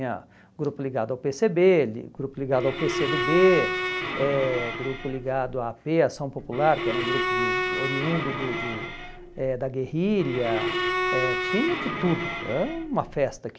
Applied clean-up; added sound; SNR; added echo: none; Bowed string instrument; 3 dB; none.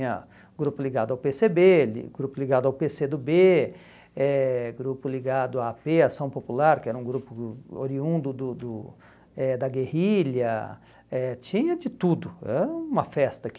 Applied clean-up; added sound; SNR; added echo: none; none; none; none.